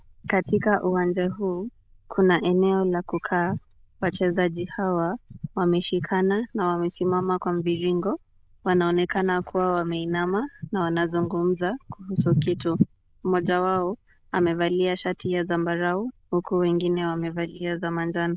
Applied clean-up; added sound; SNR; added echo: neural diffusion model UNIVERSE++.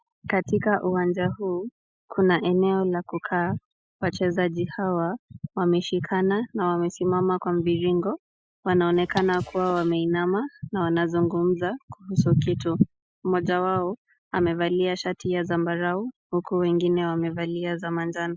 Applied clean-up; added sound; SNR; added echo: classical method Wiener filter.